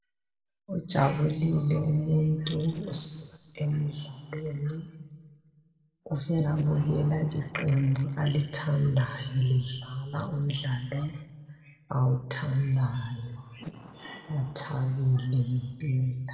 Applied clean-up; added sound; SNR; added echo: neural separator model SepFormer DNS4.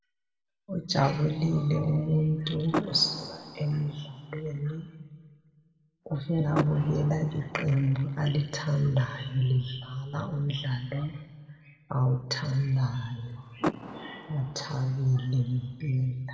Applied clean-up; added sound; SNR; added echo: none; Door / Car; 10 dB; reverberation time 1.5 s.